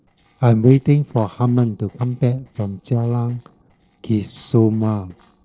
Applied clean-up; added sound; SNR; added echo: neural separator model SepFormer DNS4.